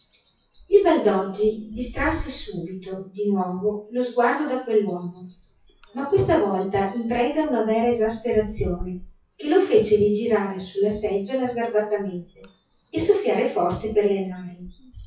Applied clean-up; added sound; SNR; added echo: classical method WPE with log-MMSE.